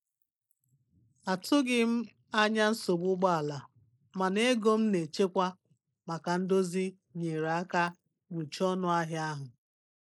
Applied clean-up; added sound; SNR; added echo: neural mask model Resemble Enhance denoiser.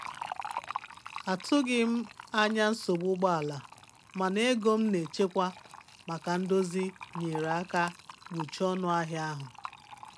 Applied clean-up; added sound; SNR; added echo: none; Fill (with liquid); 14 dB; none.